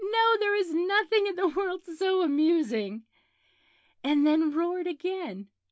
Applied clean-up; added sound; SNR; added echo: none; none; none; none.